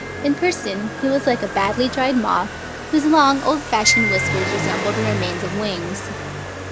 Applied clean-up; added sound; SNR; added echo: none; Motorcycle + Wind chime; 5 dB; none.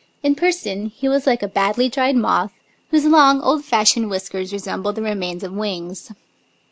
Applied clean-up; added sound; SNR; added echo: none; none; none; none.